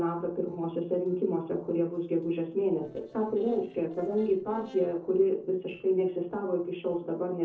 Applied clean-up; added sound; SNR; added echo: neural separator model SepFormer DNS4.